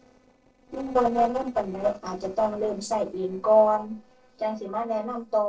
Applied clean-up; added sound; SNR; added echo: neural separator model SepFormer DNS4.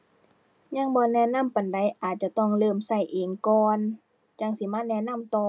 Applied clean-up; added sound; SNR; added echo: none; none; none; none.